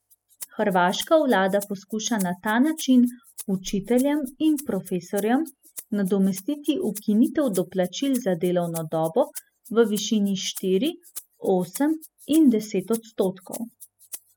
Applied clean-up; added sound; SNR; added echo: classical method spectral subtraction.